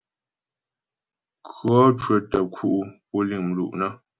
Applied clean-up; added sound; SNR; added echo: none; none; none; none.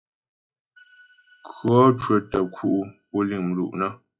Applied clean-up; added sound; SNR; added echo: classical method log-MMSE.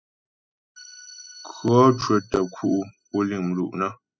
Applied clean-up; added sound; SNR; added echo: classical method spectral subtraction.